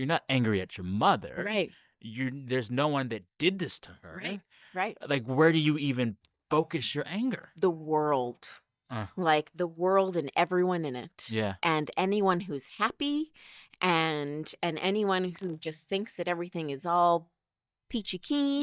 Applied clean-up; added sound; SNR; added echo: neural mask model DeepFilterNet 3.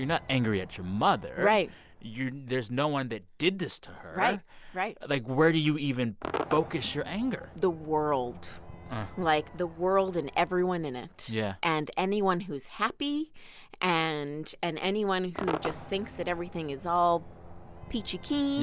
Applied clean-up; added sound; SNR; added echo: none; Crowd / Cheering / Fireworks; 15 dB; none.